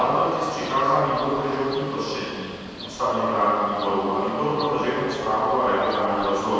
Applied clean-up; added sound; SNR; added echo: none; Bird; 19 dB; reverberation time 2.1 s.